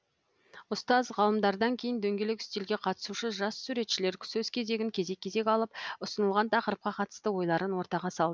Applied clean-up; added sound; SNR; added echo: none; none; none; none.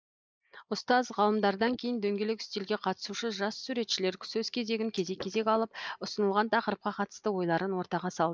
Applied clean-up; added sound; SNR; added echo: neural mask model Resemble Enhance denoiser.